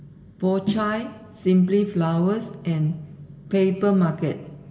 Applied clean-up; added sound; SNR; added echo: none; Snare drum; 11 dB; reverberation time 1.6 s.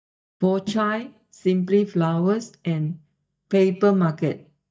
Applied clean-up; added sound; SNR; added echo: neural mask model DeepFilterNet 3.